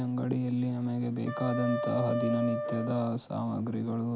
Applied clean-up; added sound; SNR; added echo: none; Wind instrument, woodwind instrument; 5 dB; none.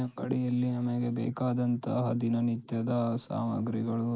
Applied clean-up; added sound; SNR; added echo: neural mask model Resemble Enhance denoiser.